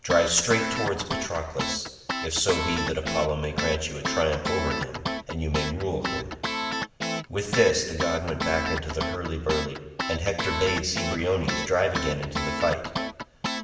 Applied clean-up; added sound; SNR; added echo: none; Guitar; 4 dB; reverberation time 1.2 s.